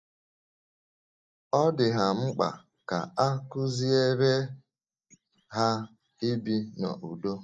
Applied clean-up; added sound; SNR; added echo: neural mask model DeepFilterNet 3.